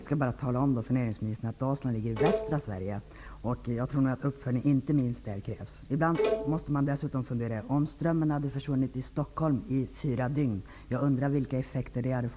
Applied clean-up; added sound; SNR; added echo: none; Bowed string instrument; 4 dB; none.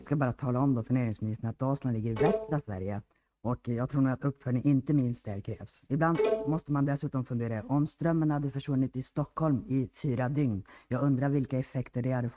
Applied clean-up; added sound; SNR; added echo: neural mask model RNNoise.